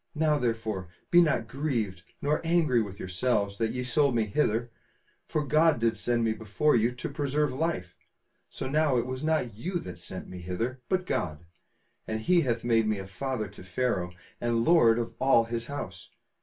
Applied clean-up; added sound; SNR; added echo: none; none; none; reverberation time 0.2 s.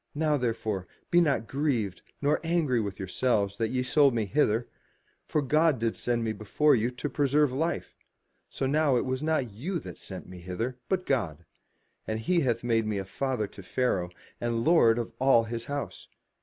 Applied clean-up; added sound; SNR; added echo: none; none; none; none.